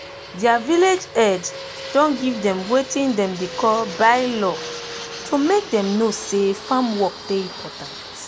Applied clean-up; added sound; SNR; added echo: none; Fixed-wing aircraft, airplane; 13 dB; none.